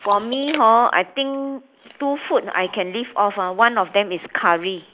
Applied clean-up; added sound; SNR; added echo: neural mask model Resemble Enhance denoiser.